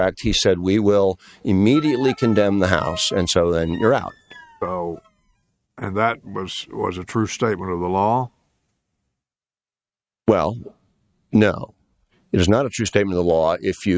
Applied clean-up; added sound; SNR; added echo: neural mask model RNNoise.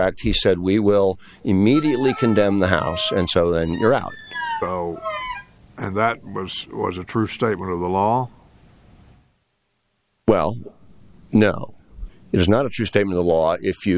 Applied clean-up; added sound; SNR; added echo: none; Bowed string instrument; 11 dB; none.